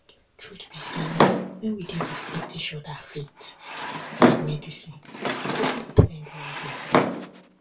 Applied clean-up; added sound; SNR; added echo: none; Drawer open or close; -3 dB; reverberation time 0.2 s.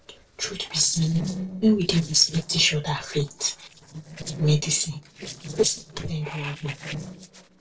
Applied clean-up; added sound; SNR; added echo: neural separator model SepFormer DNS4.